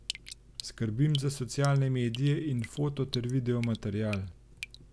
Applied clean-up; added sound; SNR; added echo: none; Drip; 15 dB; none.